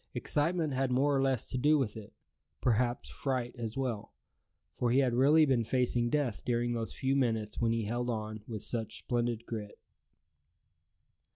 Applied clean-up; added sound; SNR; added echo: none; none; none; none.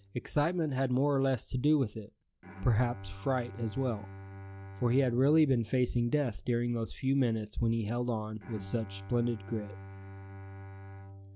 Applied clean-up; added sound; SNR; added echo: none; Bowed string instrument; 16 dB; none.